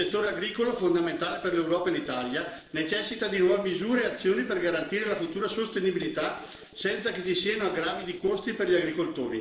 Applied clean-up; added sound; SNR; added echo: neural separator model SepFormer DNS4.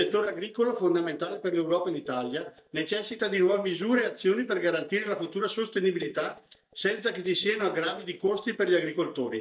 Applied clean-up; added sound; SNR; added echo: neural mask model DeepFilterNet 3.